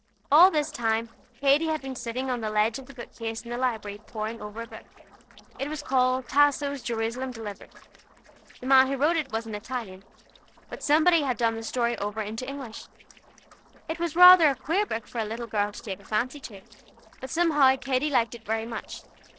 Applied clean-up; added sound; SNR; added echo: neural separator model SepFormer DNS4.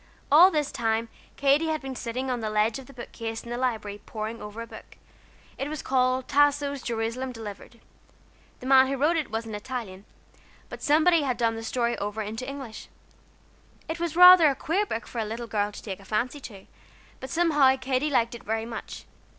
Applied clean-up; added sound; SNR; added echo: none; none; none; none.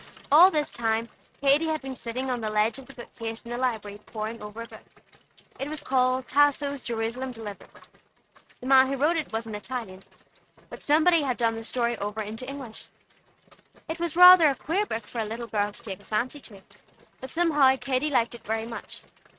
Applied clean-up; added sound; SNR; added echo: neural mask model RNNoise.